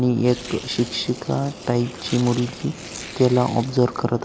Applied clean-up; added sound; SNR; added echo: none; Tearing; 17 dB; none.